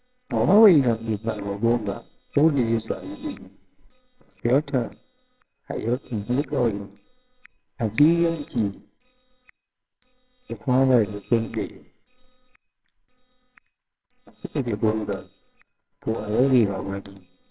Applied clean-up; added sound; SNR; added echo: neural separator model SepFormer WHAMR!.